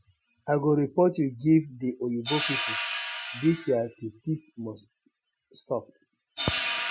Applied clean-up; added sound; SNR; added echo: classical method Wiener filter.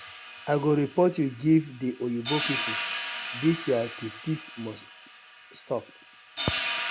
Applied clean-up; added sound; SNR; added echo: none; Hi-hat; 7 dB; none.